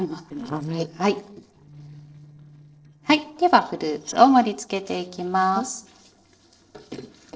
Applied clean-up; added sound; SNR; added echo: neural separator model SepFormer DNS4.